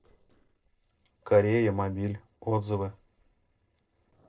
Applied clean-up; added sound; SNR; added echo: neural separator model SepFormer DNS4.